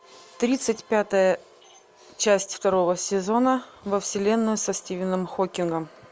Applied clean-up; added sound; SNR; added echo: none; none; none; none.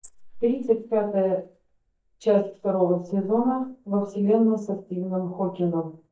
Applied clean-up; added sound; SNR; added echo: neural mask model DeepFilterNet 3.